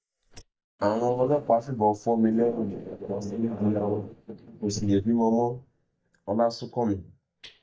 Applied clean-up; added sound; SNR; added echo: neural mask model DeepFilterNet 3.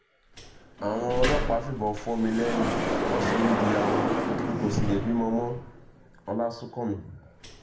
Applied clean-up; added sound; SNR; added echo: none; Sliding door; 0 dB; reverberation time 0.5 s.